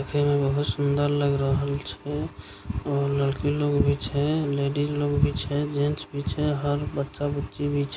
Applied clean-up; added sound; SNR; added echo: none; none; none; none.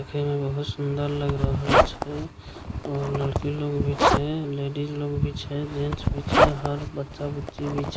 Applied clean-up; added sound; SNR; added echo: none; Zipper (clothing); -1 dB; none.